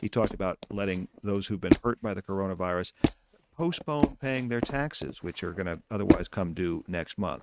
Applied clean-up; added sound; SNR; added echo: neural mask model RNNoise.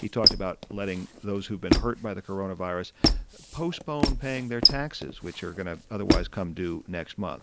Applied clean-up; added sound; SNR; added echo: none; Squeak; -3 dB; none.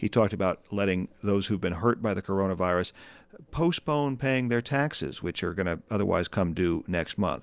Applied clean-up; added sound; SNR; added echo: none; none; none; none.